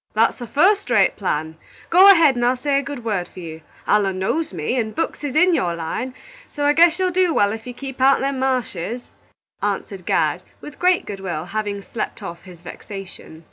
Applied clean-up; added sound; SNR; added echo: none; none; none; none.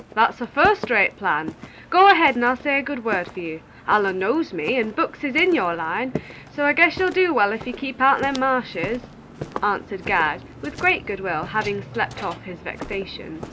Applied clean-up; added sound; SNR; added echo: none; Walk, footsteps; 15 dB; none.